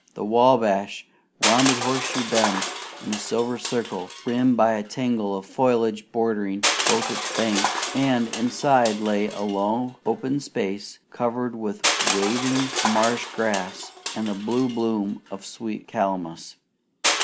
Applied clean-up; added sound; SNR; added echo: none; Crushing; 5 dB; none.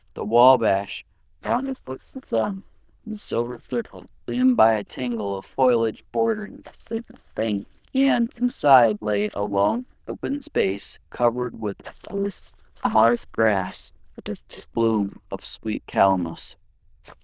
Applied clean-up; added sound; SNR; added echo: neural diffusion model UNIVERSE++.